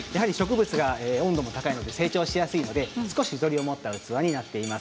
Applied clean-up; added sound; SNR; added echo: none; none; none; none.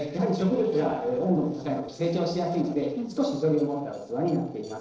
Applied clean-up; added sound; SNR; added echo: neural separator model SepFormer DNS4.